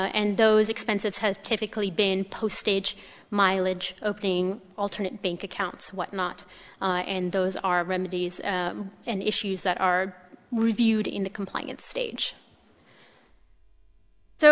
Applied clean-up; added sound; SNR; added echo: none; none; none; none.